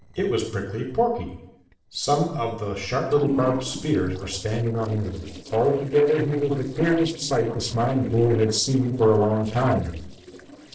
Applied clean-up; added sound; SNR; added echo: neural separator model SepFormer DNS4.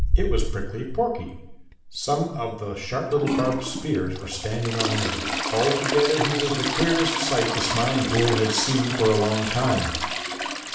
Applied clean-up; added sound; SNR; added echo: none; Trickle, dribble / Toilet flush; 2 dB; reverberation time 0.7 s.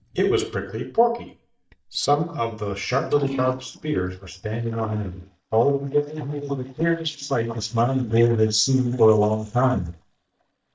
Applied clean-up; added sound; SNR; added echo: neural mask model DeepFilterNet 3.